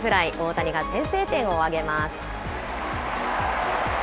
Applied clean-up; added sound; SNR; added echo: none; Engine; 17 dB; none.